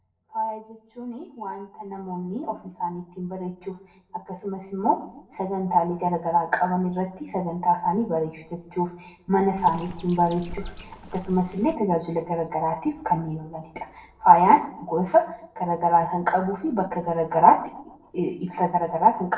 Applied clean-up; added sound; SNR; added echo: neural separator model SepFormer DNS4.